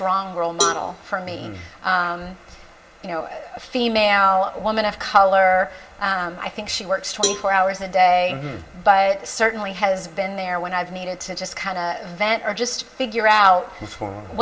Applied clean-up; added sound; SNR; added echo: none; Cowbell; 10 dB; reverberation time 0.4 s.